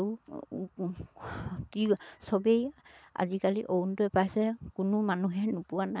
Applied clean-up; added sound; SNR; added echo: none; none; none; none.